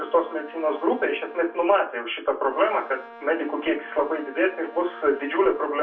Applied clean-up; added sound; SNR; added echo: none; Brass instrument; 19 dB; reverberation time 0.3 s.